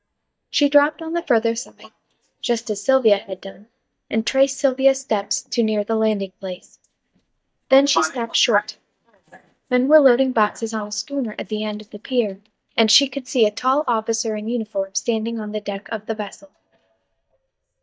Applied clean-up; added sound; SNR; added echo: neural mask model DeepFilterNet 3.